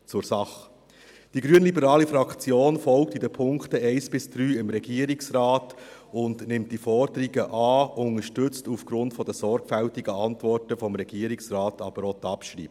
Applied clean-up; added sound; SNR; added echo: none; none; none; none.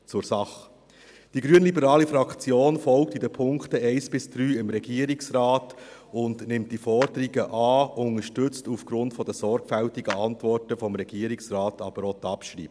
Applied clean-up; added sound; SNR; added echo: none; Clapping; 17 dB; none.